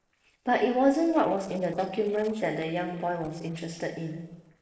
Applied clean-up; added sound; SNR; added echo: neural separator model SepFormer DNS4.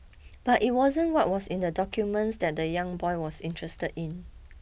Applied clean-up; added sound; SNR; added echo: none; none; none; none.